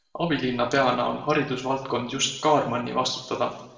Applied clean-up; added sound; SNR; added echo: none; none; none; reverberation time 0.8 s.